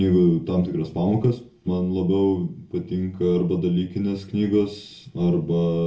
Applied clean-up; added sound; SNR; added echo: none; none; none; reverberation time 0.3 s.